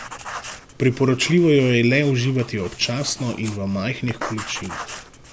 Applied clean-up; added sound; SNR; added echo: none; Writing; 11 dB; none.